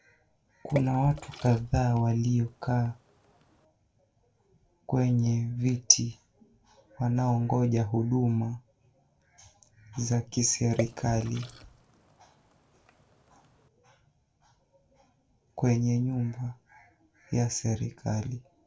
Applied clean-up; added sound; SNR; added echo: none; Water / Splash, splatter; 13 dB; reverberation time 0.2 s.